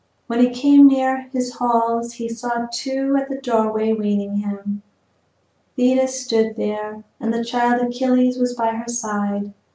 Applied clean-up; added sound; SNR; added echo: none; none; none; none.